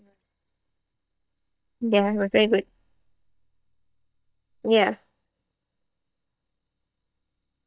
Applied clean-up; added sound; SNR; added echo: neural mask model DeepFilterNet 3.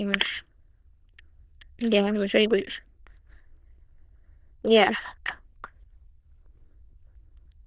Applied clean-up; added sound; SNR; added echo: neural diffusion model UNIVERSE++.